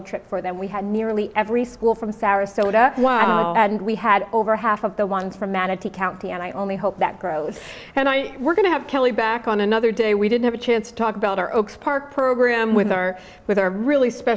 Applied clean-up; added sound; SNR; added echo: none; none; none; none.